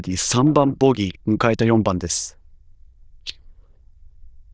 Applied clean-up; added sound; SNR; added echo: neural diffusion model UNIVERSE++.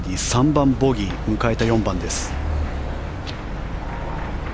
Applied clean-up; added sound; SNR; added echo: none; Motor vehicle (road); 4 dB; none.